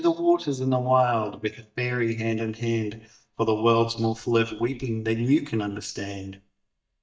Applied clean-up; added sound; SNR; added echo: neural mask model DeepFilterNet 3.